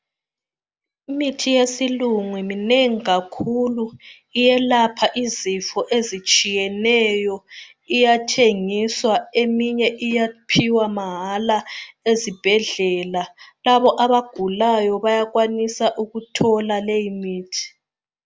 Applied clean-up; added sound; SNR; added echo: none; none; none; none.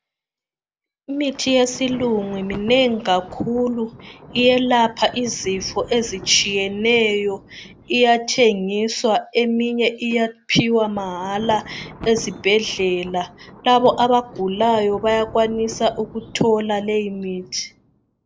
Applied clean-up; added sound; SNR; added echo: none; Thunder; 19 dB; none.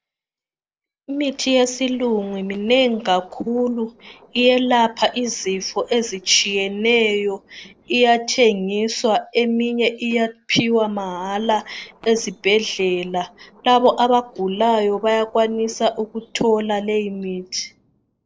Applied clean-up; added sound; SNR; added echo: neural separator model SepFormer DNS4.